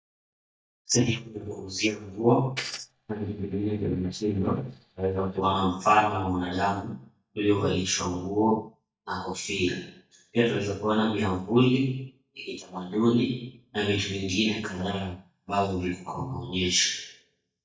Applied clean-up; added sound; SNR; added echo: neural mask model DeepFilterNet 3.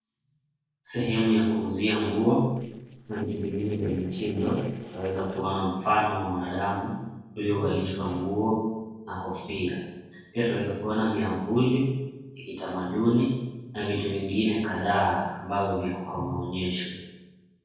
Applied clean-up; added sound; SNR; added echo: neural separator model SepFormer DNS4.